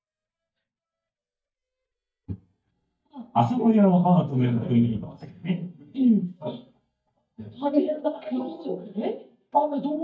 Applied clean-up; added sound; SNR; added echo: neural mask model DeepFilterNet 3.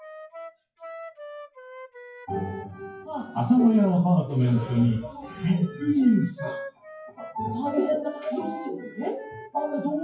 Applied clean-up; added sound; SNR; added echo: classical method WPE with log-MMSE.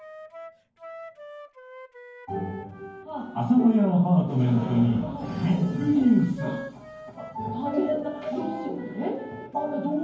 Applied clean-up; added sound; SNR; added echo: none; Wind instrument, woodwind instrument; 18 dB; reverberation time 0.9 s.